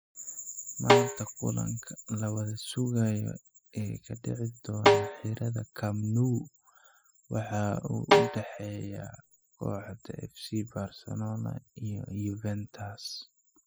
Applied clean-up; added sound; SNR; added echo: classical method spectral subtraction.